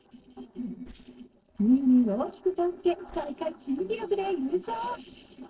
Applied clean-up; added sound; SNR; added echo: neural separator model SepFormer DNS4.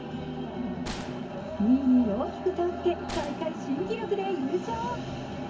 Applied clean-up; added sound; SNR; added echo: none; Gunshot, gunfire; 17 dB; reverberation time 0.3 s.